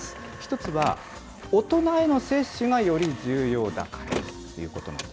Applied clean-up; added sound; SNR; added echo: none; Printer; 13 dB; none.